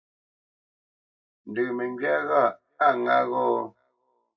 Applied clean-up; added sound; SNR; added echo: none; none; none; reverberation time 0.2 s.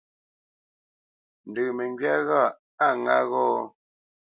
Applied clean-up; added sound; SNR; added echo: none; none; none; none.